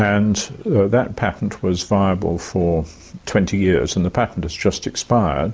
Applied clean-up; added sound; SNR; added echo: none; none; none; none.